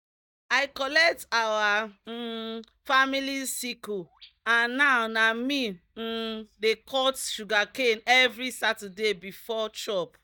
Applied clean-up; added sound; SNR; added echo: neural mask model DeepFilterNet 3.